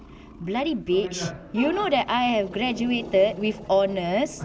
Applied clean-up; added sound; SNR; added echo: none; Growling; 18 dB; none.